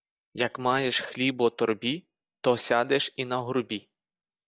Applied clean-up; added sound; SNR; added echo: neural mask model DeepFilterNet 3.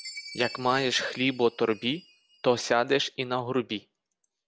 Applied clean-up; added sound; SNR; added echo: none; Chime; 18 dB; none.